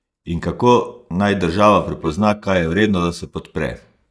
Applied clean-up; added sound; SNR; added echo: neural mask model DeepFilterNet 3.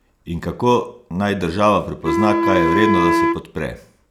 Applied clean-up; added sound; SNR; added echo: none; Wind instrument, woodwind instrument; -1 dB; none.